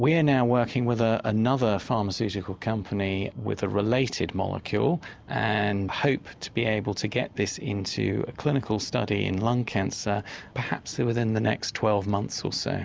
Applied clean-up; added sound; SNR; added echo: none; none; none; none.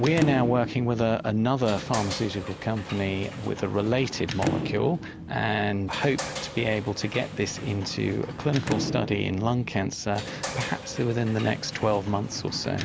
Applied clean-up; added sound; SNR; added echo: none; Sliding door / Slam; 8 dB; none.